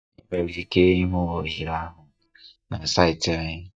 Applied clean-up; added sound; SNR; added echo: neural mask model DeepFilterNet 3.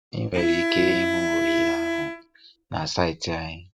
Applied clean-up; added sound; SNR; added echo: neural mask model RNNoise.